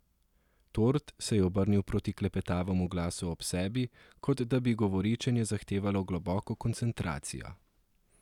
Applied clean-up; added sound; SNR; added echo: none; none; none; none.